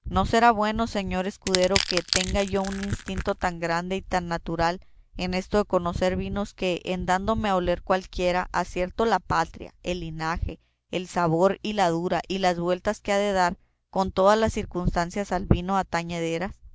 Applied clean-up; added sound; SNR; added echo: none; Crushing; 7 dB; none.